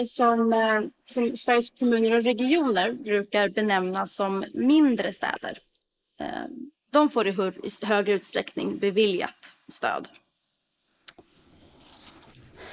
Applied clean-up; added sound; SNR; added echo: neural mask model Resemble Enhance denoiser.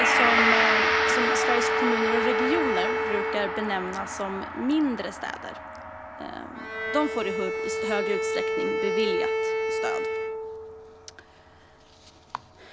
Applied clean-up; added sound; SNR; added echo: none; Bowed string instrument + Gong; -4 dB; none.